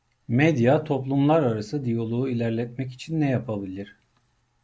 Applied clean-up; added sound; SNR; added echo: none; none; none; none.